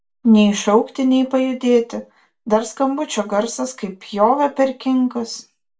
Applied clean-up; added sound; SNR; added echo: none; none; none; reverberation time 0.2 s.